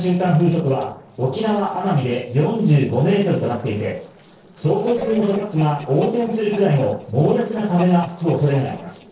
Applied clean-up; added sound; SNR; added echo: neural separator model SepFormer DNS4.